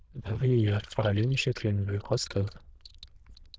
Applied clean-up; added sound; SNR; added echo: neural diffusion model UNIVERSE++.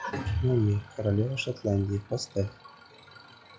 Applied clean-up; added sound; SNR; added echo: classical method log-MMSE.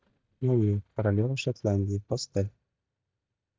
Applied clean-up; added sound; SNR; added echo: neural mask model DeepFilterNet 3.